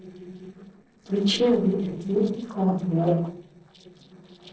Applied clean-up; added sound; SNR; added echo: neural separator model SepFormer DNS4.